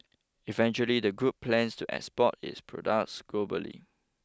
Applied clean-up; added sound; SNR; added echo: none; none; none; none.